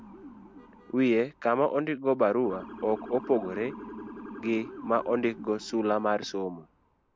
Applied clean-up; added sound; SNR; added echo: none; Motor vehicle (road) / Siren; 16 dB; none.